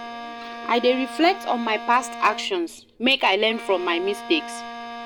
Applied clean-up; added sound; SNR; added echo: none; Bowed string instrument; 12 dB; none.